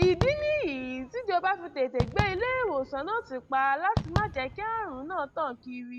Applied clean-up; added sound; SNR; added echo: none; Fireworks; 6 dB; none.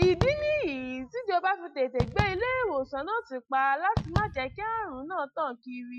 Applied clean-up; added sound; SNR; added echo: classical method Wiener filter.